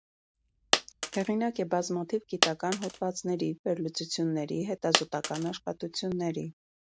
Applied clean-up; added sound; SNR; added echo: none; Coin (dropping); 2 dB; none.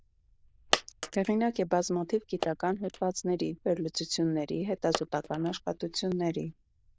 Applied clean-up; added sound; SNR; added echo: neural diffusion model UNIVERSE++.